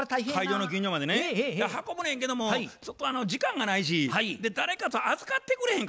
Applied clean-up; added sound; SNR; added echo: none; none; none; none.